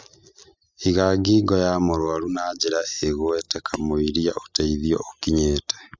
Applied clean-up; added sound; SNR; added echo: classical method spectral subtraction.